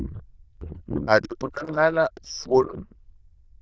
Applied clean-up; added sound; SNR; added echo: neural diffusion model UNIVERSE++.